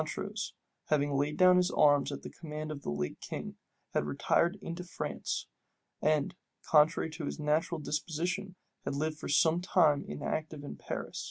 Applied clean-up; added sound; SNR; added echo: none; none; none; none.